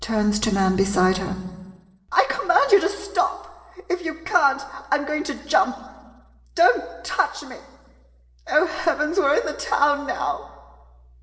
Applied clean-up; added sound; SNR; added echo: none; none; none; reverberation time 1.2 s.